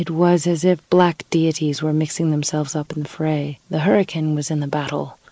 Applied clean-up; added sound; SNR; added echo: neural mask model Resemble Enhance denoiser.